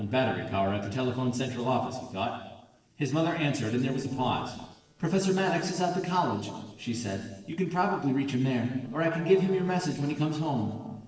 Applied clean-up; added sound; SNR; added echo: neural separator model SepFormer DNS4.